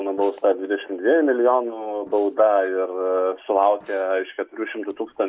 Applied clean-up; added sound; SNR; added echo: neural separator model SepFormer DNS4.